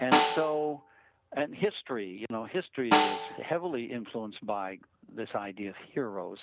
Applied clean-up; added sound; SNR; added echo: none; Snare drum; -2 dB; none.